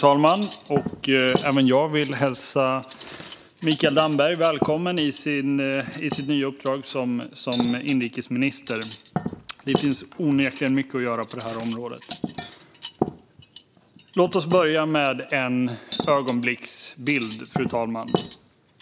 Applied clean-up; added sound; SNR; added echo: none; Cutlery, silverware; 10 dB; none.